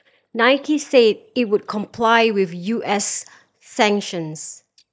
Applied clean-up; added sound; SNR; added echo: neural mask model DeepFilterNet 3.